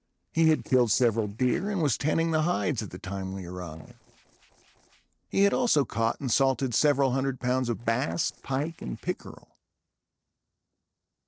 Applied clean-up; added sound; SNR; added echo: neural separator model SepFormer DNS4.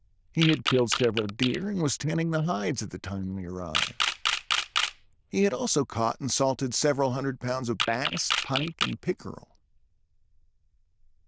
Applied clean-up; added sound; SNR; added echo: neural diffusion model UNIVERSE++.